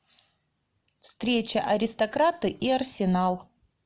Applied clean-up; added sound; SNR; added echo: none; none; none; none.